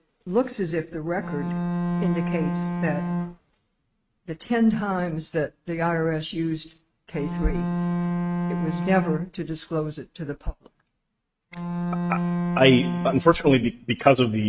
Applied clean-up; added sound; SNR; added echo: neural mask model RNNoise.